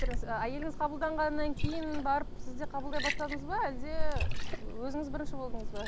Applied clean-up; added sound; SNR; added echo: none; Liquid; -3 dB; none.